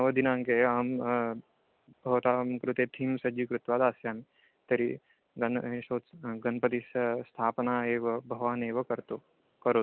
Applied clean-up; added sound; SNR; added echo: none; none; none; none.